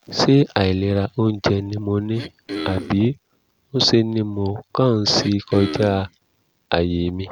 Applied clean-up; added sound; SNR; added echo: none; Cough; 11 dB; none.